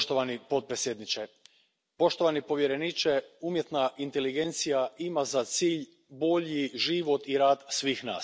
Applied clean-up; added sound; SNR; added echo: none; none; none; none.